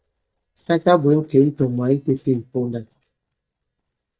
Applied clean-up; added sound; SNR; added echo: neural mask model DeepFilterNet 3.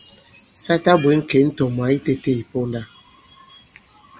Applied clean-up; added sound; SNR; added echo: none; none; none; none.